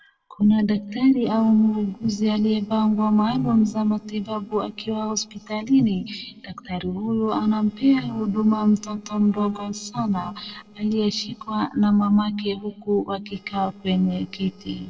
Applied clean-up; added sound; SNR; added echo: neural separator model SepFormer DNS4.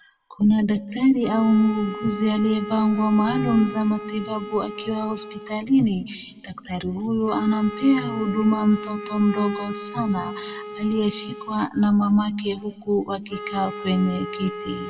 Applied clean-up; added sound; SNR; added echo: none; Wind instrument, woodwind instrument; 12 dB; reverberation time 1.4 s.